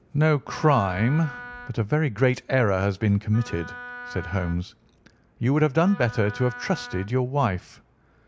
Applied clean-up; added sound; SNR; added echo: none; Wind instrument, woodwind instrument; 16 dB; none.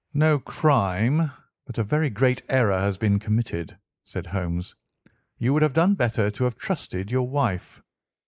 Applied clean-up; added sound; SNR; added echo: neural mask model Resemble Enhance denoiser.